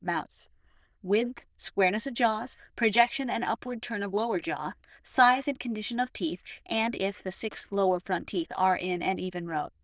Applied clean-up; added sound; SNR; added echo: neural diffusion model UNIVERSE++.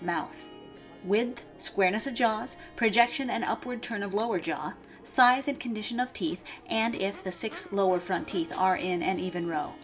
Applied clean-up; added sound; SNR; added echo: none; Crowd / Race car, auto racing / Accelerating, revving, vroom + Harp; 19 dB; none.